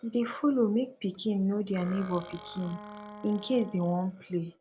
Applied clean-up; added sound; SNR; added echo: none; Wind instrument, woodwind instrument + Burping, eructation; 18 dB; none.